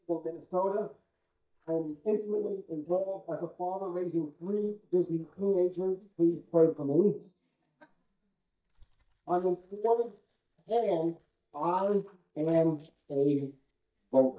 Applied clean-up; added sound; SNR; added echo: neural mask model DeepFilterNet 3.